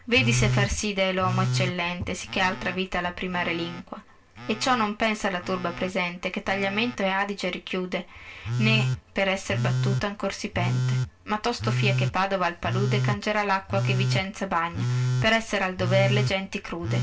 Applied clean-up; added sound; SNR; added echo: none; Telephone; 2 dB; reverberation time 0.2 s.